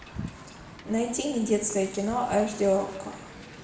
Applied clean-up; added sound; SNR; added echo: none; Wind; 14 dB; reverberation time 0.8 s.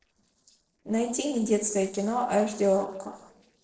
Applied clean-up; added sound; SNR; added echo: neural separator model SepFormer DNS4.